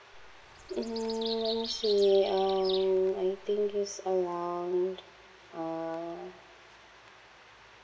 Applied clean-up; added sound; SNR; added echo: none; Bird vocalization, bird call, bird song; 11 dB; none.